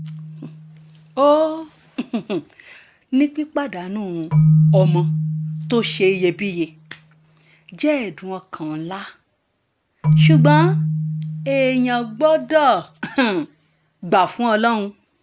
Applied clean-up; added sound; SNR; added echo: none; Keyboard (musical); 1 dB; none.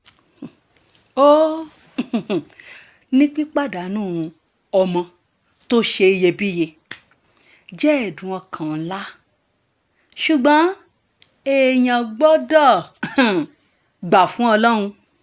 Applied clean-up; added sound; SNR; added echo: none; none; none; none.